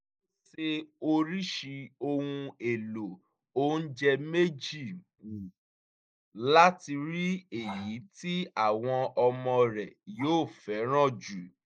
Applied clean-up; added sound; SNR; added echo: neural mask model Resemble Enhance denoiser.